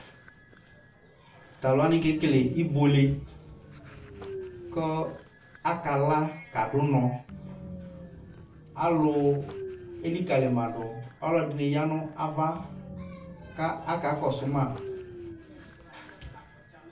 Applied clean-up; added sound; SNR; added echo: none; Train; 16 dB; reverberation time 0.3 s.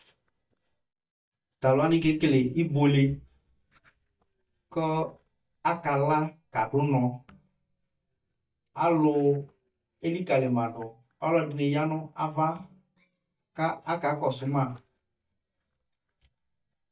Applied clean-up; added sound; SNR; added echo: neural mask model DeepFilterNet 3.